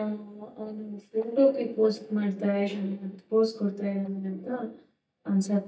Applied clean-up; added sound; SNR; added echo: neural mask model DeepFilterNet 3.